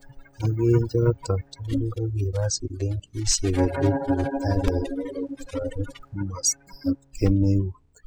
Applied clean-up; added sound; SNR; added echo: classical method spectral subtraction.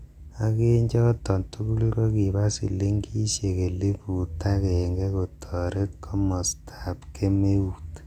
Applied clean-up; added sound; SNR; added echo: none; none; none; none.